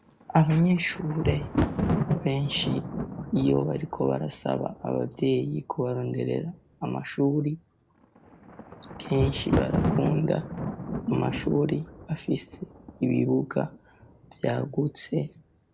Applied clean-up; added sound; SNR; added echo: none; Thunder; 6 dB; none.